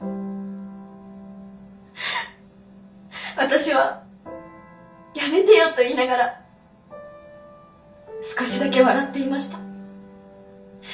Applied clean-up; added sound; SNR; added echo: none; none; none; reverberation time 0.3 s.